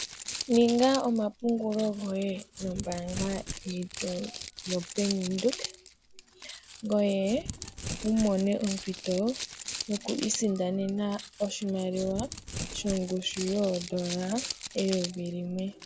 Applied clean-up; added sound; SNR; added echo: none; Crumpling, crinkling; 10 dB; none.